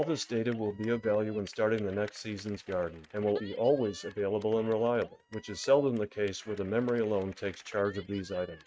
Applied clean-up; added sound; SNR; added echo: neural mask model RNNoise.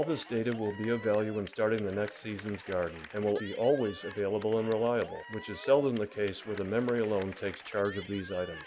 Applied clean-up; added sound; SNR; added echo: none; Cheering / Clapping; 17 dB; none.